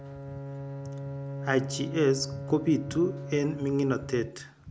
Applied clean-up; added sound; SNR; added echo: none; Bowed string instrument; 9 dB; none.